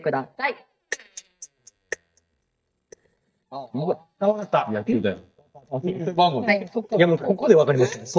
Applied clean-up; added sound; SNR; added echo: neural mask model DeepFilterNet 3.